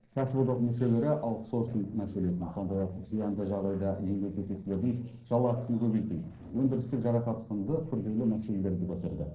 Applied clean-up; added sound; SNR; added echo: neural separator model SepFormer DNS4.